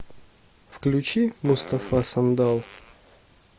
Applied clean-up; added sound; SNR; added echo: none; Fart; 18 dB; none.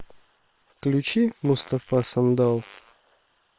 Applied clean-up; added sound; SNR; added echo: neural separator model SepFormer WHAM!.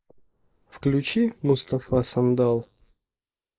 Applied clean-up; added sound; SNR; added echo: neural mask model Resemble Enhance denoiser.